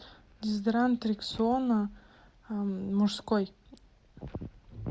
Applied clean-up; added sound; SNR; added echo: none; none; none; none.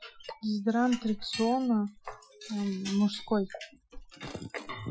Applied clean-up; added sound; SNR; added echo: classical method Wiener filter.